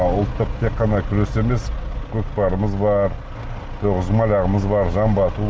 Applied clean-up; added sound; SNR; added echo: none; none; none; none.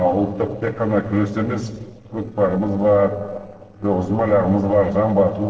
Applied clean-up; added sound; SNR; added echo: neural separator model SepFormer DNS4.